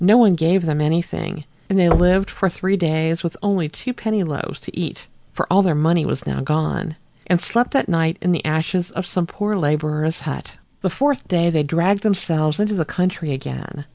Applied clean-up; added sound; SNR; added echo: none; Knock; 9 dB; none.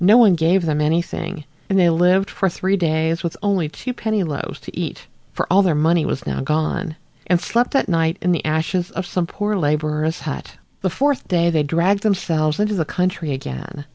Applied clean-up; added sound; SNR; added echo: none; none; none; none.